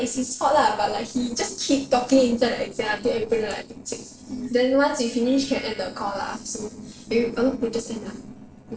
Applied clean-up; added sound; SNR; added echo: neural separator model SepFormer DNS4.